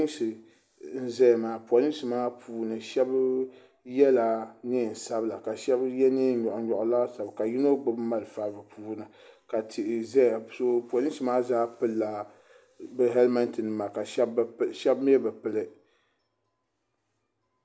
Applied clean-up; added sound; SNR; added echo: none; none; none; none.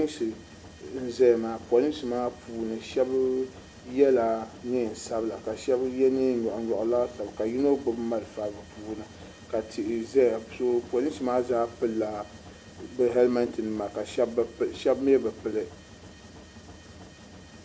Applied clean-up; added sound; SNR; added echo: none; Mechanisms; 19 dB; none.